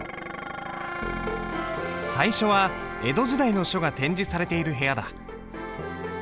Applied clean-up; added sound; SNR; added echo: none; Dishes, pots, and pans + Trumpet; 10 dB; none.